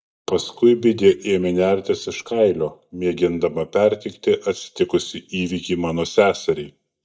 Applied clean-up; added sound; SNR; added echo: neural mask model DeepFilterNet 3.